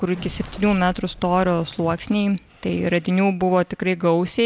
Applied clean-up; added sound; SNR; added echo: none; Crackle; 18 dB; none.